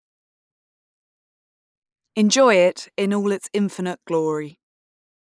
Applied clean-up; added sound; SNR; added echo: neural mask model Resemble Enhance denoiser.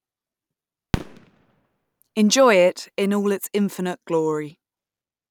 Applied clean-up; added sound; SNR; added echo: none; Fireworks; 11 dB; none.